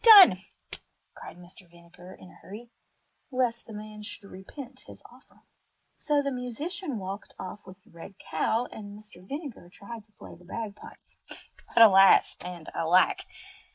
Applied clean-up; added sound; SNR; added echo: neural mask model Resemble Enhance denoiser.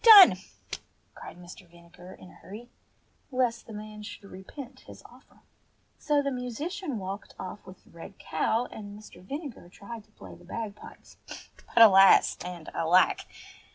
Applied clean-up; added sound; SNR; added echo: none; none; none; none.